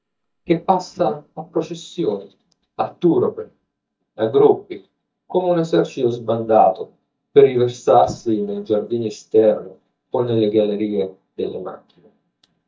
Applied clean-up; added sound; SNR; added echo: neural mask model DeepFilterNet 3.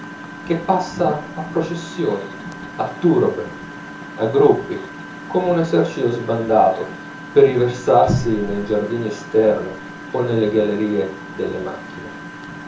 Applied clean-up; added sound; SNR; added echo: none; Engine; 14 dB; reverberation time 0.6 s.